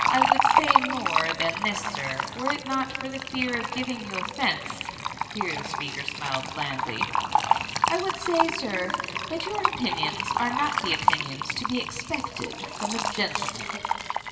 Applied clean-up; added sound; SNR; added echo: none; Fill (with liquid); -3 dB; reverberation time 2.5 s.